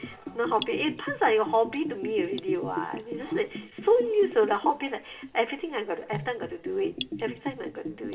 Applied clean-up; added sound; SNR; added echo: none; Bathtub (filling or washing) / Gurgling; 9 dB; reverberation time 0.7 s.